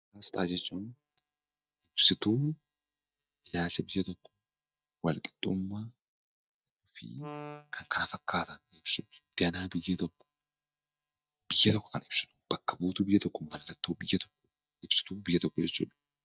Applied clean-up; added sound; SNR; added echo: neural mask model DeepFilterNet 3.